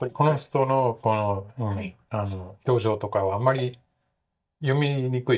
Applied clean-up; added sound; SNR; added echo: neural mask model DeepFilterNet 3.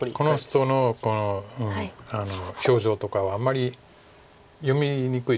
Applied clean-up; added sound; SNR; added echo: none; none; none; none.